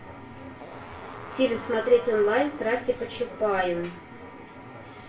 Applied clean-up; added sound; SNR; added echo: none; Fart; 16 dB; reverberation time 0.3 s.